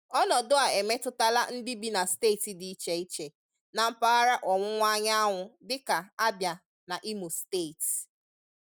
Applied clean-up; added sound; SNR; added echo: none; none; none; none.